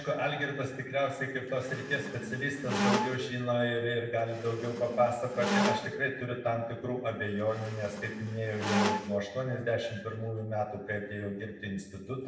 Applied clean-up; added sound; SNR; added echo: none; Squeak; 1 dB; reverberation time 0.9 s.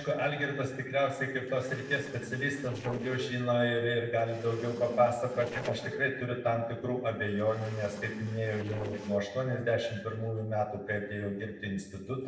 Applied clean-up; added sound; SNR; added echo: neural separator model SepFormer DNS4.